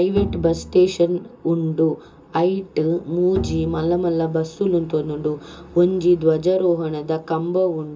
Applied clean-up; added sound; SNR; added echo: none; Bowed string instrument; 11 dB; reverberation time 0.2 s.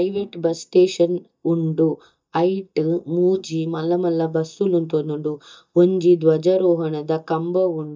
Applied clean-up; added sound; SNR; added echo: neural mask model DeepFilterNet 3.